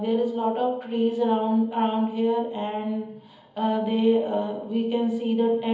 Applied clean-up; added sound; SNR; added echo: none; none; none; reverberation time 1.3 s.